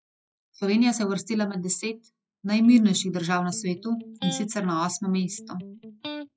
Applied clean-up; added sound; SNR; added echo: classical method log-MMSE.